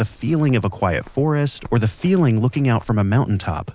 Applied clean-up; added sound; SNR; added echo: none; none; none; none.